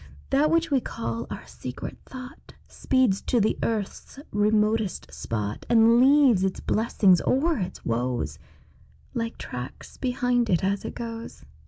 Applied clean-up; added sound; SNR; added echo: none; none; none; none.